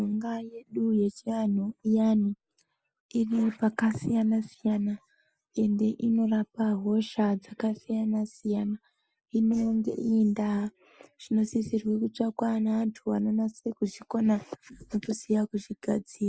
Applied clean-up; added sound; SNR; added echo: neural mask model Resemble Enhance denoiser.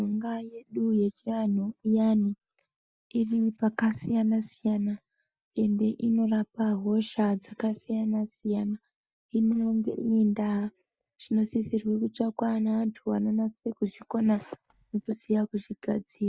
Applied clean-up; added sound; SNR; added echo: neural mask model DeepFilterNet 3.